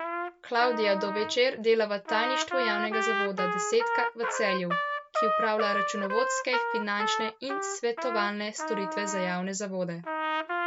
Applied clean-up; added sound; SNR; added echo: none; Trumpet; 1 dB; none.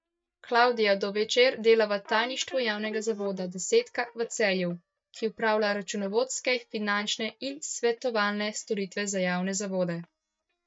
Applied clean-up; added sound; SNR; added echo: neural mask model DeepFilterNet 3.